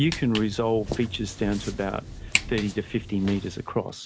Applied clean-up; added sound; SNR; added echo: none; Walk, footsteps; 7 dB; none.